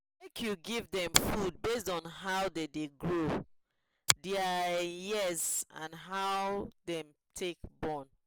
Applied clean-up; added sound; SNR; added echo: none; Finger snapping; 2 dB; none.